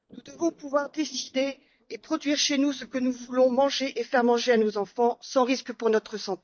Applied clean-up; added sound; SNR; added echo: neural mask model DeepFilterNet 3.